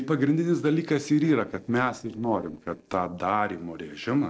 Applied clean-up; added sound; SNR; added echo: neural separator model SepFormer DNS4.